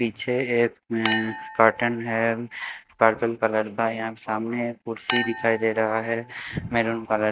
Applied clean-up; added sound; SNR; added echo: none; Chink, clink; 10 dB; none.